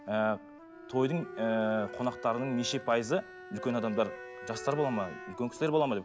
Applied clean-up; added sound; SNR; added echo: none; Bowed string instrument + Wind instrument, woodwind instrument; 13 dB; none.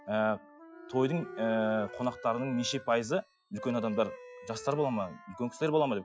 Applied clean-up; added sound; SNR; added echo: classical method Wiener filter.